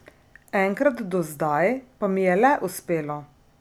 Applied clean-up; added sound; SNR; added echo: none; none; none; none.